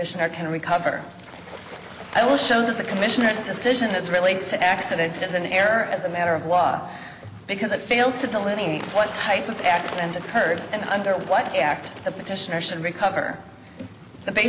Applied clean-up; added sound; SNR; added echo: none; Water / Bird; 16 dB; none.